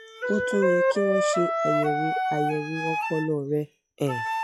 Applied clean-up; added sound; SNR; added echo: classical method log-MMSE.